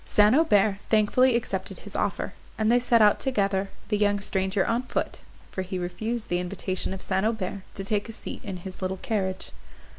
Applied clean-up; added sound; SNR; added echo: none; none; none; none.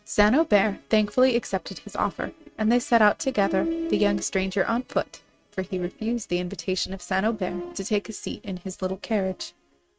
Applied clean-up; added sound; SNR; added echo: neural mask model RNNoise.